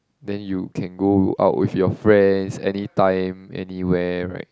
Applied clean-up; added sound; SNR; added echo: none; none; none; none.